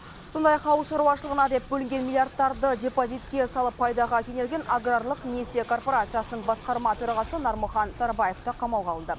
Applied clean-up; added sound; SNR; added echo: none; Train; 17 dB; none.